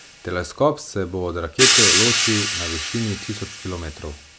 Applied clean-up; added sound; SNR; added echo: none; Hi-hat; -2 dB; none.